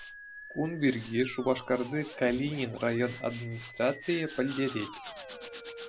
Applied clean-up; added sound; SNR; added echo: none; Musical instrument + Tools; 14 dB; none.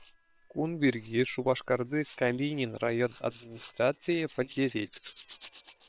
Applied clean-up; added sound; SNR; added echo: neural separator model SepFormer WHAM!.